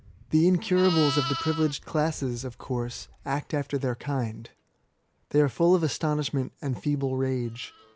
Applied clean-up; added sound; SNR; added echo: none; Livestock, farm animals, working animals; 14 dB; none.